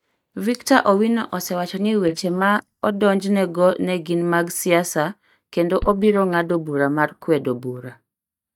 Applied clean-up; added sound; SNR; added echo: neural mask model DeepFilterNet 3.